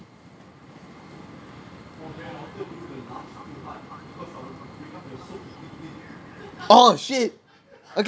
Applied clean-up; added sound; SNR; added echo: none; none; none; none.